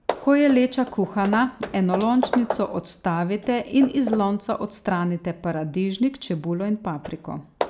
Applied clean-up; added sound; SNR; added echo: none; Hammer / Wood; 11 dB; none.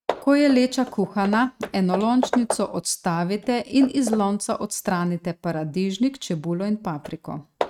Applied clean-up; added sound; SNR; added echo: neural mask model RNNoise.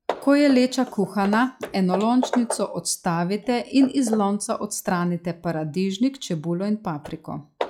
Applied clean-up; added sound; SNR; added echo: classical method log-MMSE.